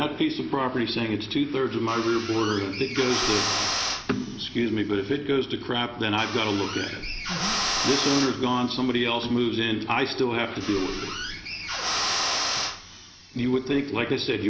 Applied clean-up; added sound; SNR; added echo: none; Drill; 5 dB; none.